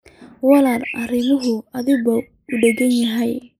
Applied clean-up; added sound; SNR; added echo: neural mask model Resemble Enhance denoiser.